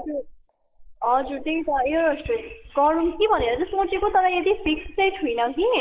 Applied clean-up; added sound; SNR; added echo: neural mask model Resemble Enhance denoiser.